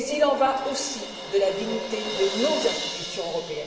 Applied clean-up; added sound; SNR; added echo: none; Crash cymbal; 8 dB; reverberation time 1.2 s.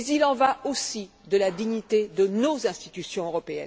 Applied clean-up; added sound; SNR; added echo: none; none; none; none.